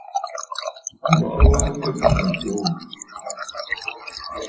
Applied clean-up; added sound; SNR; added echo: classical method WPE with log-MMSE.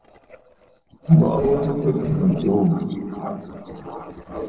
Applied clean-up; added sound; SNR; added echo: neural separator model SepFormer DNS4.